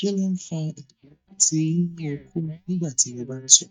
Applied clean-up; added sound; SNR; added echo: neural mask model DeepFilterNet 3.